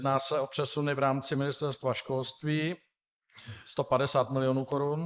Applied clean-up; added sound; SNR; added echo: neural mask model Resemble Enhance denoiser.